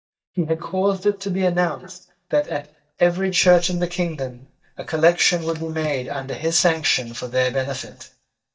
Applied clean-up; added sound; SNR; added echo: neural mask model DeepFilterNet 3.